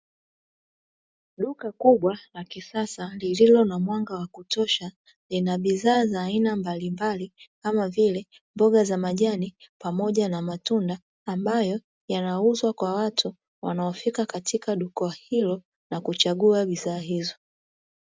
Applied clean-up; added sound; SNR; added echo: none; none; none; none.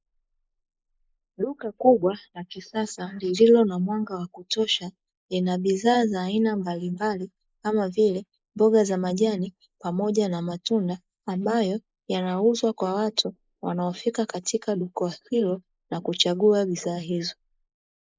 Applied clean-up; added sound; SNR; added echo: neural mask model Resemble Enhance denoiser.